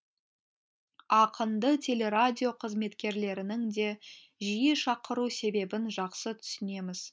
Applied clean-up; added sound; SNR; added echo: none; none; none; none.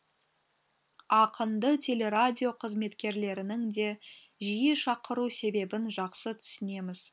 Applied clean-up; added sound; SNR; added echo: none; Cricket; 13 dB; none.